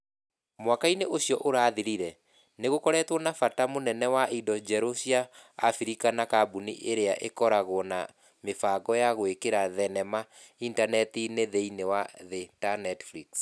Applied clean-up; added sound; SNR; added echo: none; none; none; none.